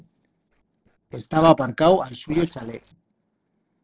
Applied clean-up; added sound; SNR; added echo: neural separator model SepFormer DNS4.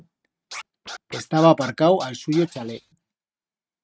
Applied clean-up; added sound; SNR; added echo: neural mask model RNNoise.